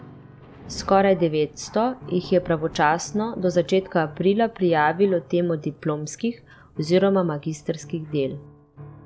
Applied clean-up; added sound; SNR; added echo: none; Piano + Thunder; 20 dB; none.